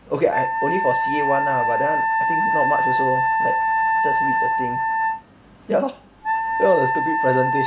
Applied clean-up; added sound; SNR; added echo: none; Wind instrument, woodwind instrument; -4 dB; none.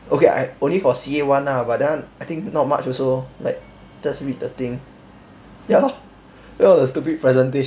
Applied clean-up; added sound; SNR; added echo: none; none; none; none.